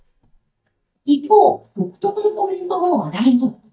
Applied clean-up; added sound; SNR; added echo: neural mask model DeepFilterNet 3.